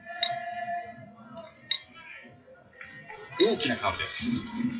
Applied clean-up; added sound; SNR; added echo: classical method WPE with log-MMSE.